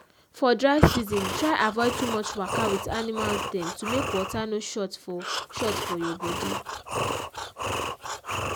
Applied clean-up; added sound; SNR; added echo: none; Breathing; 4 dB; none.